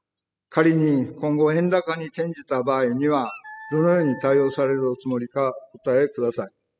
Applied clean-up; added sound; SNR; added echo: classical method spectral subtraction.